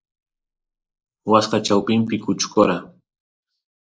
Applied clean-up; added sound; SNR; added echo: neural mask model Resemble Enhance denoiser.